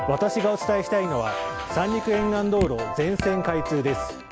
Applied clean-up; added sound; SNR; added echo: none; Drip; 10 dB; none.